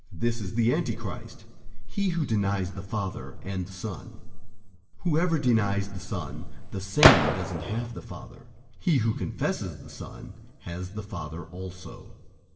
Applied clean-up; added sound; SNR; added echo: none; Gunshot, gunfire; -4 dB; reverberation time 2.0 s.